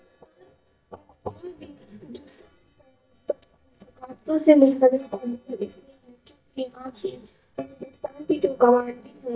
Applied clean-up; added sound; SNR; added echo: neural mask model DeepFilterNet 3.